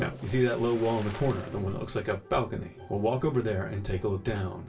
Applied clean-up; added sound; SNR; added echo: none; Splash, splatter; 19 dB; reverberation time 0.2 s.